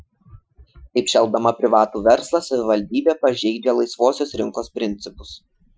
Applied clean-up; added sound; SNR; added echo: classical method Wiener filter.